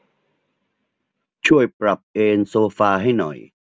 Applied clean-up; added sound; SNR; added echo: none; none; none; none.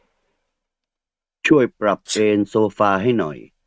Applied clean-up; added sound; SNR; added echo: neural mask model RNNoise.